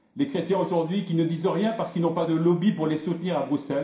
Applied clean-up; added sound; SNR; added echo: none; none; none; reverberation time 0.5 s.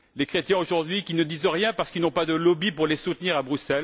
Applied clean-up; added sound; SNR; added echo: none; none; none; none.